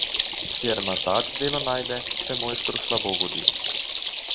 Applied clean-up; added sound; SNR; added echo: neural mask model RNNoise.